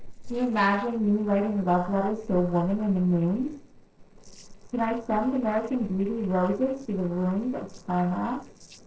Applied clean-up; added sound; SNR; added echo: neural separator model SepFormer DNS4.